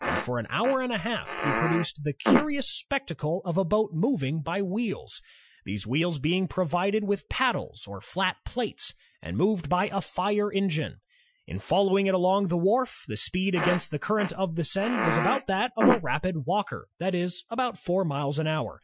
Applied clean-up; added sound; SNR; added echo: classical method Wiener filter.